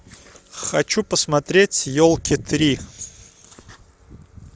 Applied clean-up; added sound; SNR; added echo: none; none; none; none.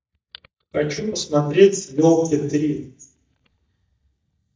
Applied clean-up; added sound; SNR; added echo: neural mask model DeepFilterNet 3.